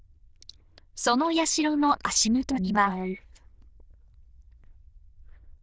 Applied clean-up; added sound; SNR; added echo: neural diffusion model UNIVERSE++.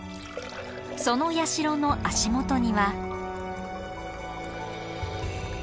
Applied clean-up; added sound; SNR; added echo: none; Liquid; 17 dB; none.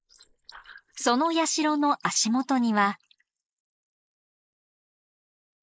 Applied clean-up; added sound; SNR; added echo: neural mask model Resemble Enhance denoiser.